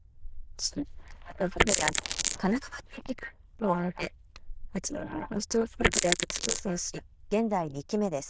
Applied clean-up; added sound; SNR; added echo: neural diffusion model UNIVERSE++.